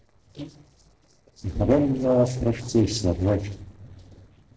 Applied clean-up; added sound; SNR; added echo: neural separator model SepFormer DNS4.